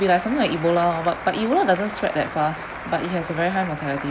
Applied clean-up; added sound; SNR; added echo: none; Applause; 11 dB; none.